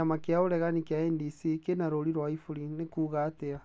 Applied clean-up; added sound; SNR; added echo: none; none; none; none.